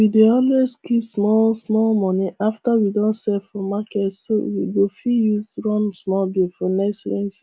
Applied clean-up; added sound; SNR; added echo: none; none; none; none.